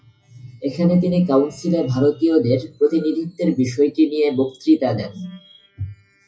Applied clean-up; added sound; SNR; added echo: classical method WPE with log-MMSE.